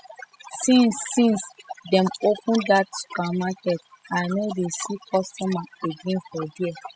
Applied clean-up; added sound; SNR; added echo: classical method spectral subtraction.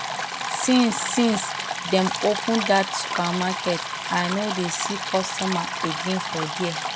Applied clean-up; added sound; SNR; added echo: none; Stream; 4 dB; none.